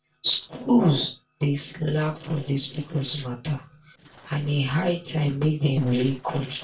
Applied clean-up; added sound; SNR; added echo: neural separator model SepFormer DNS4.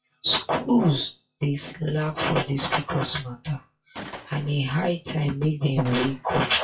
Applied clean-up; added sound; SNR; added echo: classical method WPE with log-MMSE.